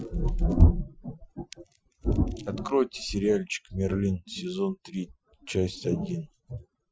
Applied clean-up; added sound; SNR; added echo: classical method Wiener filter.